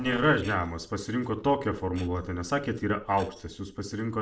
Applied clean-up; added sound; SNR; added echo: neural separator model SepFormer DNS4.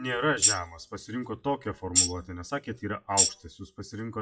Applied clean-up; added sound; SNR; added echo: classical method WPE with log-MMSE.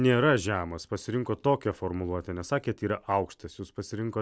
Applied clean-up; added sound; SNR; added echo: none; none; none; none.